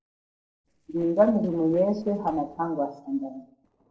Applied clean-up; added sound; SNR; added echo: neural separator model SepFormer DNS4.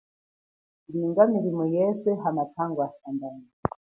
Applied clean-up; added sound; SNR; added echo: none; none; none; none.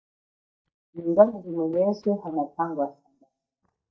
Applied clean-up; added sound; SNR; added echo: neural mask model DeepFilterNet 3.